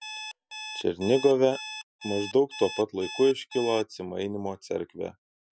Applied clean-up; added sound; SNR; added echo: classical method Wiener filter.